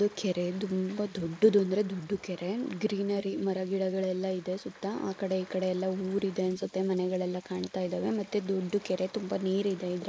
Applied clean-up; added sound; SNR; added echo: neural mask model Resemble Enhance denoiser.